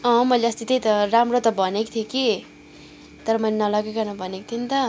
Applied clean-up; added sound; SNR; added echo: none; none; none; none.